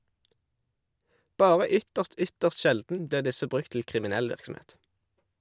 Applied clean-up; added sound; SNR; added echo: none; none; none; none.